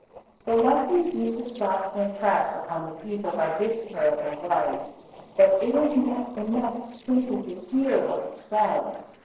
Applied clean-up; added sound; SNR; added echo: neural separator model SepFormer DNS4.